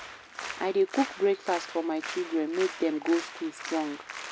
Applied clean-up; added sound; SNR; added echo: none; Applause; 11 dB; none.